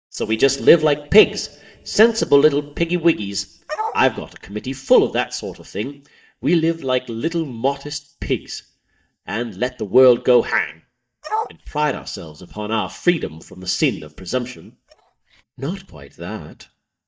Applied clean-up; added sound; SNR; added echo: neural mask model DeepFilterNet 3.